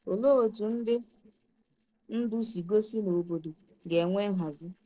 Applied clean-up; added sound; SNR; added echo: neural separator model SepFormer DNS4.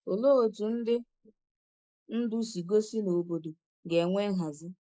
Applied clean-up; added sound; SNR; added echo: neural mask model Resemble Enhance denoiser.